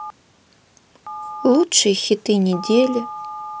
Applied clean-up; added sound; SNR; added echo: none; Telephone; 14 dB; none.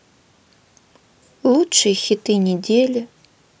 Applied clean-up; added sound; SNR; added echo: none; none; none; none.